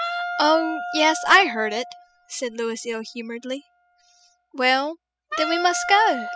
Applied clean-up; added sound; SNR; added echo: classical method spectral subtraction.